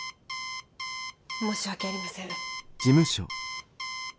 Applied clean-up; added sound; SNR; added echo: none; Alarm; 7 dB; none.